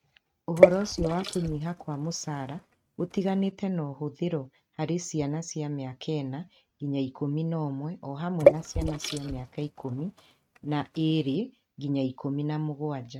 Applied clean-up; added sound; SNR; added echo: neural mask model RNNoise.